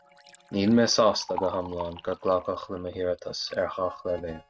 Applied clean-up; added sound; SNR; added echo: neural mask model RNNoise.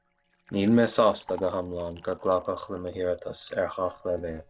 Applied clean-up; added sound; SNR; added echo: neural separator model SepFormer DNS4.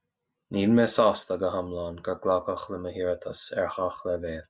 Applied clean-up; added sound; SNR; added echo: none; none; none; none.